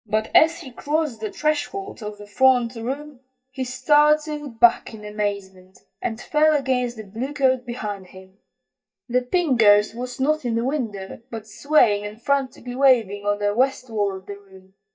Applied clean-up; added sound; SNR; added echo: neural mask model DeepFilterNet 3.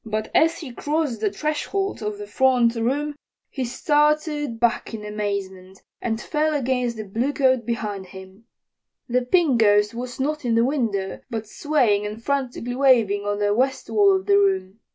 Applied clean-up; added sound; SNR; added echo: none; none; none; none.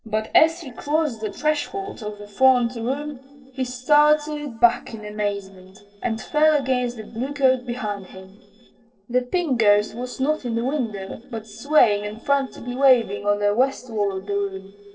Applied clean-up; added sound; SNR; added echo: neural separator model SepFormer DNS4.